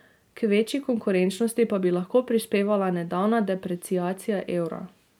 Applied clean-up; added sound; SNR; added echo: none; none; none; none.